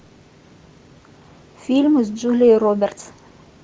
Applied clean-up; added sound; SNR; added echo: none; none; none; none.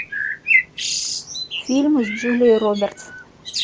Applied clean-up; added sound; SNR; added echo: none; Bird; 3 dB; none.